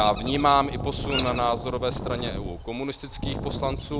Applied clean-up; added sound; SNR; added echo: none; Bird vocalization, bird call, bird song + Wind; 6 dB; none.